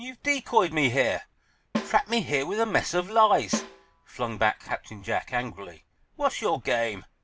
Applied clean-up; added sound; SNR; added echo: none; Snare drum; 11 dB; none.